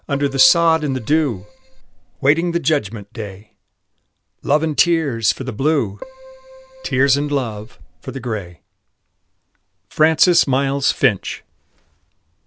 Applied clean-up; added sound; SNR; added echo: none; Keyboard (musical); 16 dB; none.